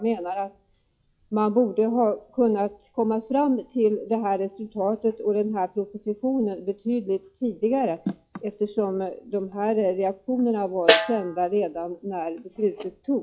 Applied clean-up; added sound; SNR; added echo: classical method log-MMSE.